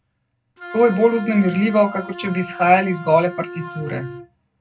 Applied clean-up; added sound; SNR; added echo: none; Wind instrument, woodwind instrument; 16 dB; reverberation time 0.3 s.